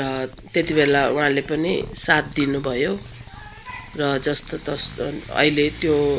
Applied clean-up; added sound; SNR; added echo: none; Zipper (clothing); 18 dB; none.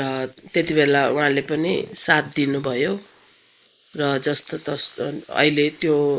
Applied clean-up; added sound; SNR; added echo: neural mask model Resemble Enhance denoiser.